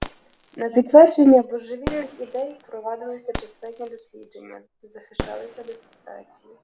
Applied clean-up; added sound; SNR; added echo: none; Fireworks; 16 dB; none.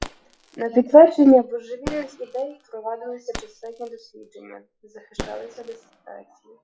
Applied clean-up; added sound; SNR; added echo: classical method log-MMSE.